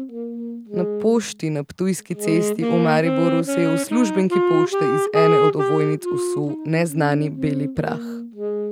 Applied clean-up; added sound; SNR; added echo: none; Wind instrument, woodwind instrument; 0 dB; none.